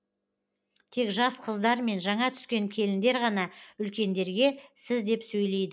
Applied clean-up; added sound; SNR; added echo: none; none; none; none.